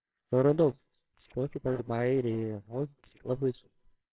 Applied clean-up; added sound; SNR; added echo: neural separator model SepFormer WHAMR!.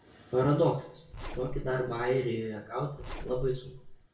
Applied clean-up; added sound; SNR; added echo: none; Zipper (clothing); 9 dB; reverberation time 0.4 s.